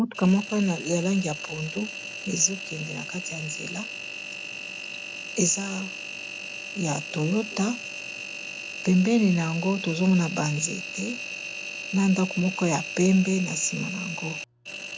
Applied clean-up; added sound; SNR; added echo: none; Engine; 9 dB; none.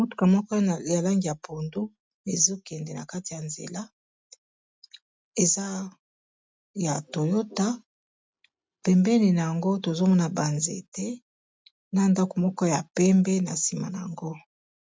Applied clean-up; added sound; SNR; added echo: none; none; none; none.